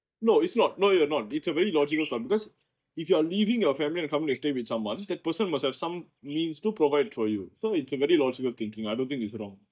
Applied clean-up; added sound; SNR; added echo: neural mask model DeepFilterNet 3.